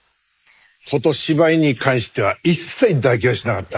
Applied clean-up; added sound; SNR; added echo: neural mask model Resemble Enhance denoiser.